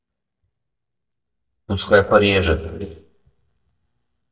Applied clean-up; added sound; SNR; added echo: neural mask model DeepFilterNet 3.